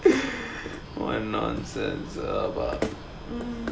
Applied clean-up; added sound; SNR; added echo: none; Gull, seagull / Waves, surf / Siren; 17 dB; none.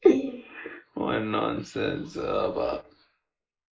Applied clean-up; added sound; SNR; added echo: neural mask model Resemble Enhance denoiser.